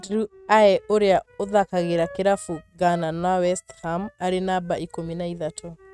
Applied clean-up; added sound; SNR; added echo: neural mask model RNNoise.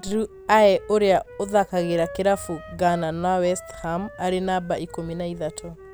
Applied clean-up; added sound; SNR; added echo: none; Wind instrument, woodwind instrument; 19 dB; none.